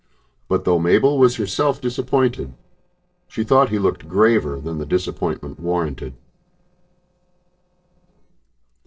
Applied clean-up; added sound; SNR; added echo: neural separator model SepFormer DNS4.